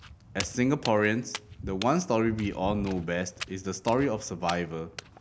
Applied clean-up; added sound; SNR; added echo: none; Walk, footsteps; 13 dB; none.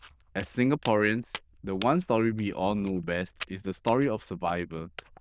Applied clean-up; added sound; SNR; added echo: neural diffusion model UNIVERSE++.